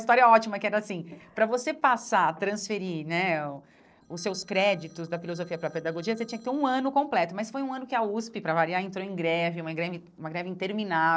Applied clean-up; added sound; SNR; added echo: neural separator model SepFormer DNS4.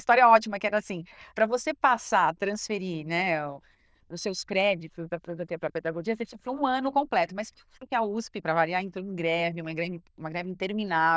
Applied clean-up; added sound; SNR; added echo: neural diffusion model UNIVERSE++.